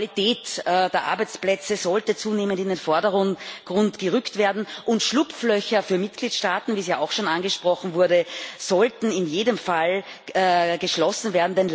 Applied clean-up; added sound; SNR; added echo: none; none; none; none.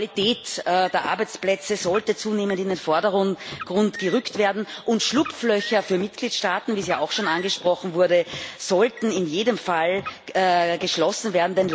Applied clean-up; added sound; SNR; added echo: none; Car; 18 dB; none.